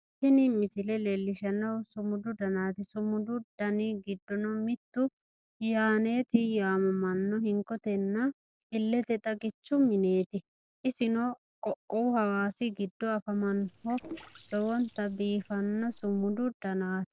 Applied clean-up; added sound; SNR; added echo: neural separator model SepFormer DNS4.